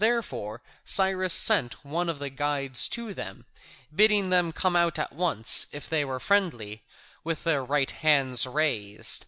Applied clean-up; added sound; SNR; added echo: none; none; none; none.